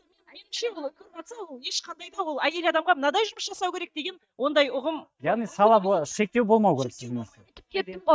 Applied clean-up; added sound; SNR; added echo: neural mask model DeepFilterNet 3.